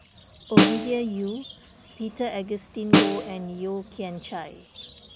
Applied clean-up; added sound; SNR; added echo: none; Bird vocalization, bird call, bird song + Snare drum; -4 dB; none.